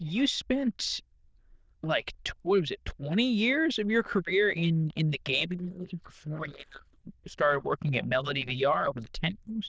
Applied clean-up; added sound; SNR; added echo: neural diffusion model UNIVERSE++.